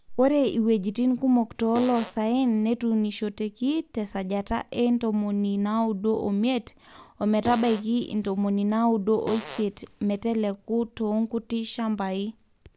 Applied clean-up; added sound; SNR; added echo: none; Fart; 16 dB; none.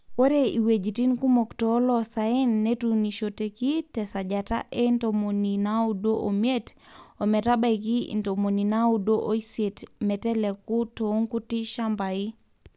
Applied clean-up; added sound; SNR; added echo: none; none; none; none.